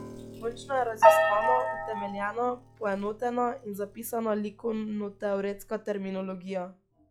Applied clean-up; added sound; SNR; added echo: classical method log-MMSE.